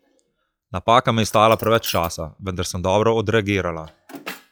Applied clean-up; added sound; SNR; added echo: classical method log-MMSE.